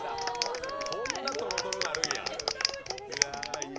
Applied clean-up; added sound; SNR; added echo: none; Clapping; -1 dB; none.